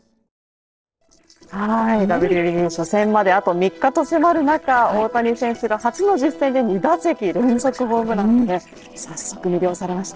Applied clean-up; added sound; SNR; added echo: neural separator model SepFormer DNS4.